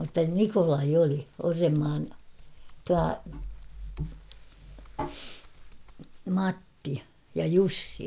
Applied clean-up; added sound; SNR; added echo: none; Computer keyboard; 19 dB; none.